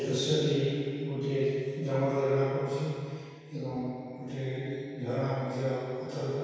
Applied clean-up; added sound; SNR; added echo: none; none; none; reverberation time 2.2 s.